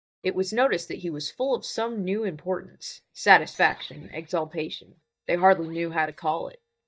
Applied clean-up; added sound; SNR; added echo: neural mask model DeepFilterNet 3.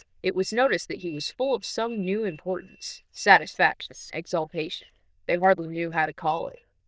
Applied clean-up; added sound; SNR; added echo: neural diffusion model UNIVERSE++.